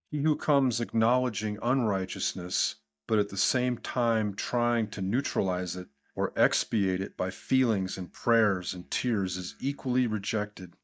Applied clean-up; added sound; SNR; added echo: neural mask model DeepFilterNet 3.